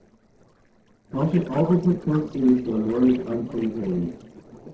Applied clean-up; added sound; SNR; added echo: neural separator model SepFormer DNS4.